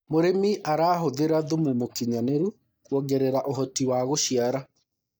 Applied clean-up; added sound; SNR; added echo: neural mask model DeepFilterNet 3.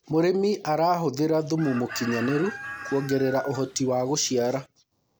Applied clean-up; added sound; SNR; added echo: none; Chicken, rooster; 13 dB; none.